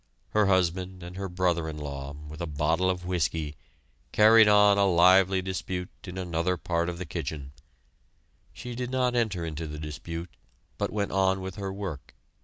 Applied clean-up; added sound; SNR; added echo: none; none; none; none.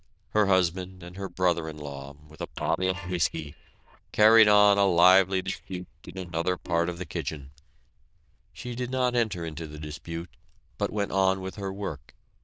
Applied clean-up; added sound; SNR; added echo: neural diffusion model UNIVERSE++.